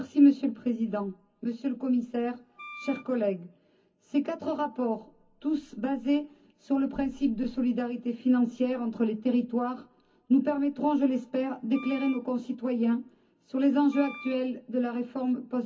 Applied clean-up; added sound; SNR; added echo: none; Wind instrument, woodwind instrument; 16 dB; reverberation time 0.4 s.